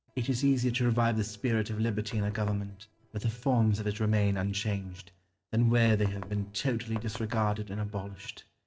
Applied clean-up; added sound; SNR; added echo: neural separator model SepFormer DNS4.